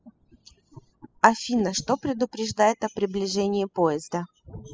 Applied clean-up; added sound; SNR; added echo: classical method spectral subtraction.